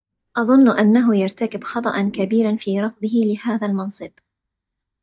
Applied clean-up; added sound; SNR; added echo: neural mask model DeepFilterNet 3.